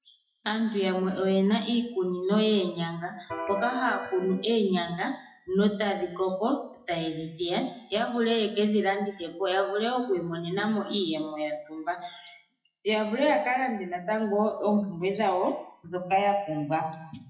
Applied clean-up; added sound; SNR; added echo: classical method WPE with log-MMSE.